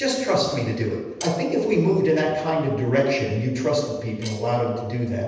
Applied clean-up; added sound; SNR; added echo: neural separator model SepFormer DNS4.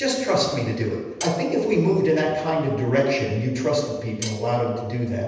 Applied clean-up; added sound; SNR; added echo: none; Cutlery, silverware; 16 dB; reverberation time 1.1 s.